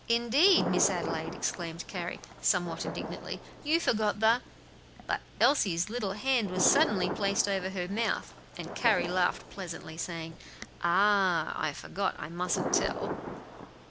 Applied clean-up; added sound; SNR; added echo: none; Thunder; 8 dB; none.